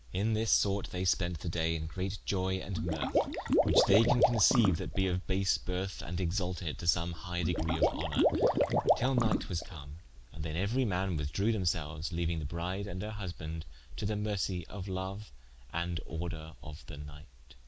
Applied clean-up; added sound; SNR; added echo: none; Water / Liquid; 0 dB; none.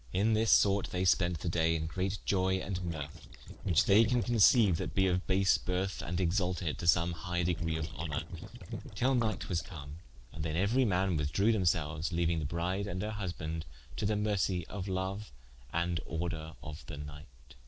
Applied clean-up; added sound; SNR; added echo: neural separator model SepFormer DNS4.